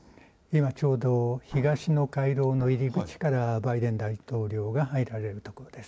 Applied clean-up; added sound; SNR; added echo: neural mask model Resemble Enhance denoiser.